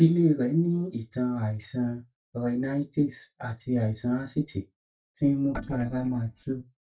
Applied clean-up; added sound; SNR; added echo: neural mask model DeepFilterNet 3.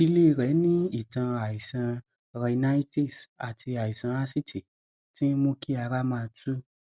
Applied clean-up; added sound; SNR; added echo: none; none; none; none.